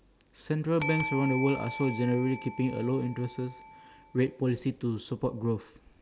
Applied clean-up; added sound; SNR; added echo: none; Bell; 9 dB; none.